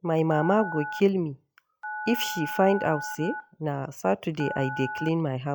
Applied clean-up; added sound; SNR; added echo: classical method log-MMSE.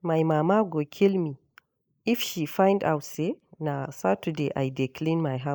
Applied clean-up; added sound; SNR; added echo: neural mask model Resemble Enhance denoiser.